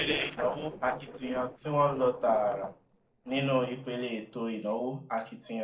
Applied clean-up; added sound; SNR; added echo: neural separator model SepFormer DNS4.